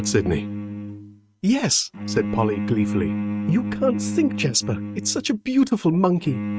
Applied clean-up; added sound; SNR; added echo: neural mask model RNNoise.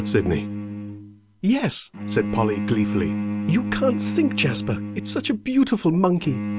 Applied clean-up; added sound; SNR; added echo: none; Bowed string instrument; 5 dB; none.